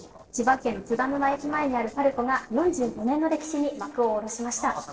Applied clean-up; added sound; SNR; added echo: neural separator model SepFormer DNS4.